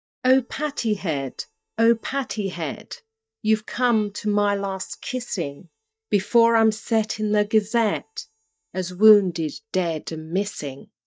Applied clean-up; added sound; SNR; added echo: neural mask model DeepFilterNet 3.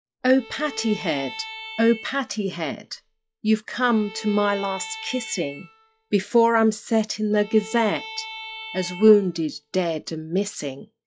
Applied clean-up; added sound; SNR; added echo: classical method log-MMSE.